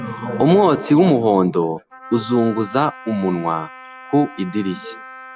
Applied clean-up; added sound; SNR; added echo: none; Wind instrument, woodwind instrument; 19 dB; none.